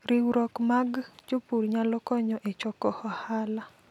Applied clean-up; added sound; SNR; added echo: none; none; none; none.